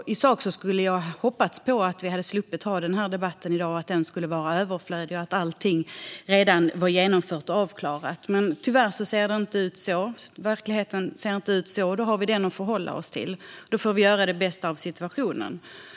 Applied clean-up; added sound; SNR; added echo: none; none; none; none.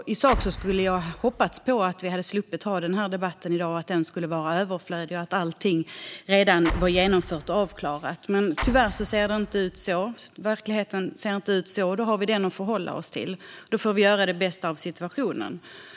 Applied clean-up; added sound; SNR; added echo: none; Explosion; 9 dB; none.